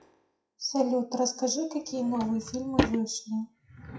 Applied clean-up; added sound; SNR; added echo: classical method WPE with log-MMSE.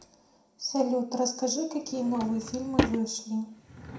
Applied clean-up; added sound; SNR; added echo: none; Drawer open or close / Wood; 6 dB; reverberation time 0.4 s.